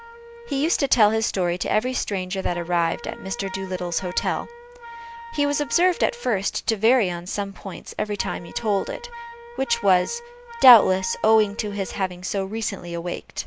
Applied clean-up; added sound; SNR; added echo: none; Wind instrument, woodwind instrument; 18 dB; none.